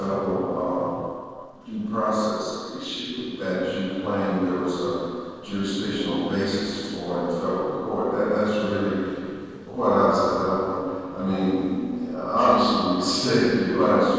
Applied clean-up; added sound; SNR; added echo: neural separator model SepFormer DNS4.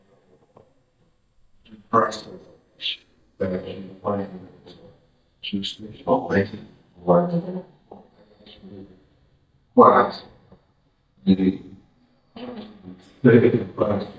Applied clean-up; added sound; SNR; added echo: neural mask model DeepFilterNet 3.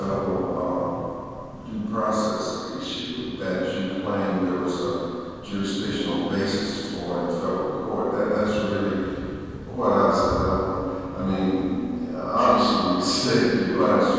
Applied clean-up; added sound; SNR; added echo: none; Thunder / Rain; 16 dB; reverberation time 2.1 s.